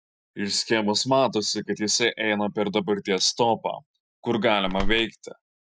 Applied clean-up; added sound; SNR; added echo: none; Bird; -1 dB; none.